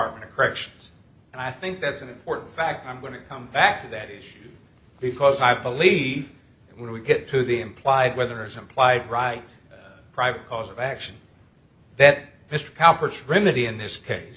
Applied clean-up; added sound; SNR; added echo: none; none; none; none.